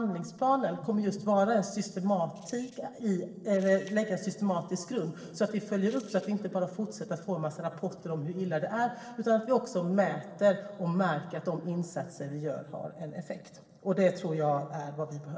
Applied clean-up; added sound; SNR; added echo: neural separator model SepFormer DNS4.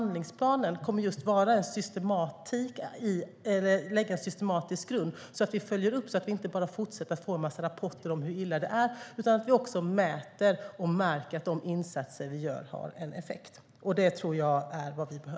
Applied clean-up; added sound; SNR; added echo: none; none; none; none.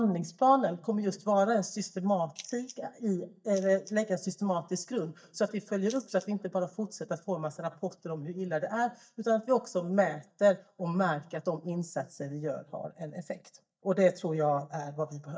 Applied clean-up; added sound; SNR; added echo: neural mask model DeepFilterNet 3.